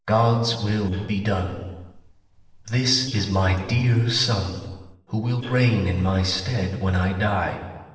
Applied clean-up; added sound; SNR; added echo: neural separator model SepFormer DNS4.